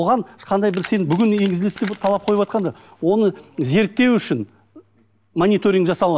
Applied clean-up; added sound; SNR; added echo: none; Keys jangling; 19 dB; none.